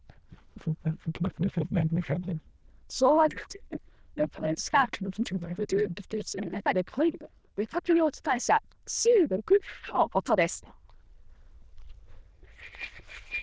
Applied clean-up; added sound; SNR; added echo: neural diffusion model UNIVERSE++.